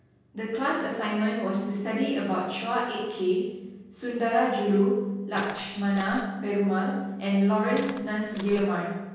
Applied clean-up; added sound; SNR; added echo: none; Walk, footsteps; 14 dB; reverberation time 1.3 s.